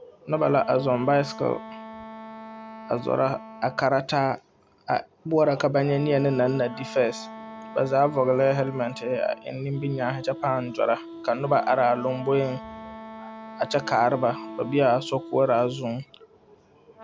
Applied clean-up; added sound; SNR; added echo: none; Wind instrument, woodwind instrument + Wind instrument, woodwind instrument; 15 dB; none.